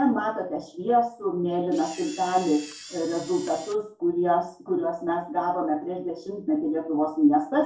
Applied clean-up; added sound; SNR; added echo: none; Camera; 17 dB; reverberation time 0.3 s.